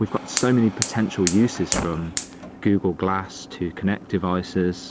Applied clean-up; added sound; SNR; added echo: none; Fire; 9 dB; none.